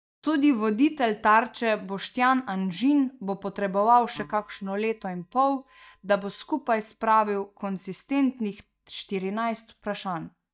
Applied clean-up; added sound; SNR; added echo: neural mask model DeepFilterNet 3.